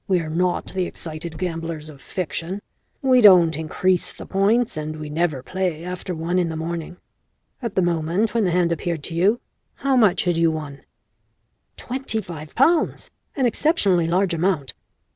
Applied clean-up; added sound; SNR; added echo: none; Car; 16 dB; none.